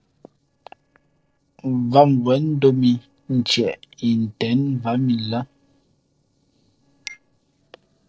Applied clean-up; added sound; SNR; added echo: neural separator model SepFormer DNS4.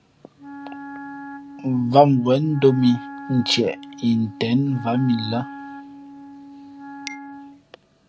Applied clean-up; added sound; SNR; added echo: none; Wind instrument, woodwind instrument; 15 dB; none.